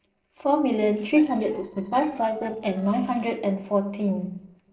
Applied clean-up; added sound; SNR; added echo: neural separator model SepFormer DNS4.